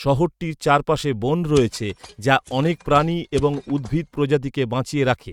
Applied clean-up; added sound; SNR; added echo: neural mask model RNNoise.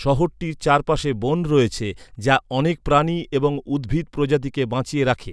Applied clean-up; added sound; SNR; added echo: none; none; none; none.